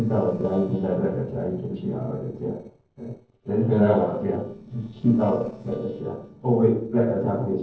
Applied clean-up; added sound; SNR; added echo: neural separator model SepFormer DNS4.